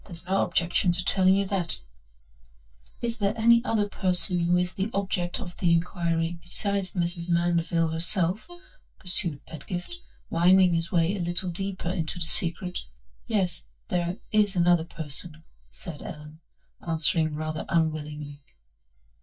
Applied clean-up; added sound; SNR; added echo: neural mask model DeepFilterNet 3.